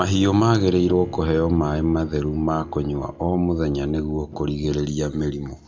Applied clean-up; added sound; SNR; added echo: none; Bowed string instrument; 19 dB; reverberation time 0.6 s.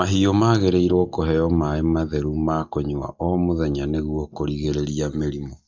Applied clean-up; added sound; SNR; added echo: neural mask model DeepFilterNet 3.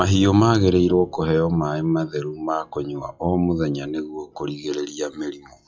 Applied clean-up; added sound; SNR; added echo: classical method WPE with log-MMSE.